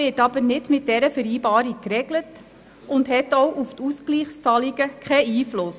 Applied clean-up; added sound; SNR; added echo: none; none; none; none.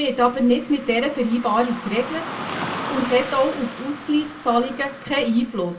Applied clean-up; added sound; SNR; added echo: none; Car passing by / Traffic noise, roadway noise; 11 dB; reverberation time 0.2 s.